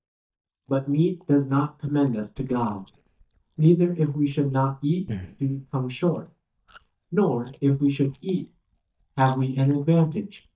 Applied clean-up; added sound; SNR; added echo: neural mask model DeepFilterNet 3.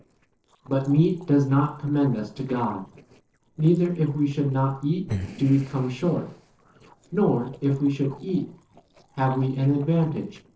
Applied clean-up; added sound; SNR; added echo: neural separator model SepFormer DNS4.